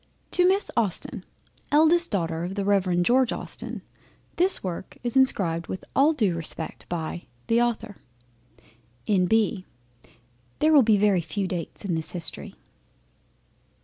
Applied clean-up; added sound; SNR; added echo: none; none; none; none.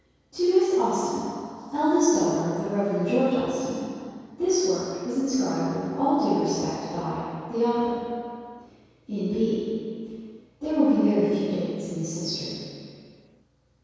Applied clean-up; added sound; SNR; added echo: none; none; none; reverberation time 2.2 s.